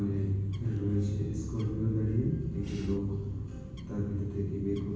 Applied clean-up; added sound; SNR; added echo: none; Bird; 10 dB; reverberation time 1.2 s.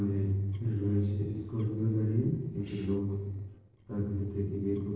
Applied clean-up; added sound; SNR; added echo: neural separator model SepFormer DNS4.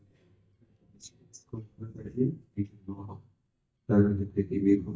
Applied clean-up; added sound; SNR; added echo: neural mask model DeepFilterNet 3.